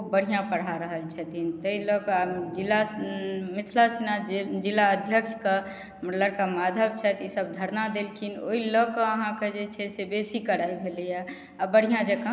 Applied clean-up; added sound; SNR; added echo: none; none; none; none.